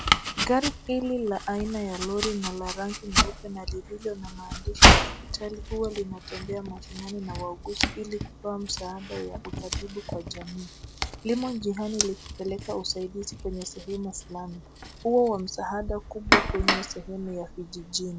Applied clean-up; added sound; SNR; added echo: none; Domestic sounds, home sounds; -3 dB; none.